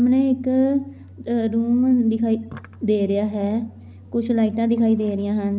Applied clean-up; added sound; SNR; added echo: none; none; none; none.